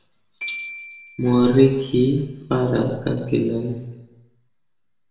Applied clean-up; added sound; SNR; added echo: none; Glockenspiel; 17 dB; reverberation time 0.9 s.